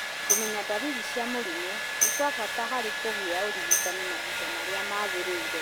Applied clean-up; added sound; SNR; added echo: none; Tambourine + Domestic sounds, home sounds; -4 dB; none.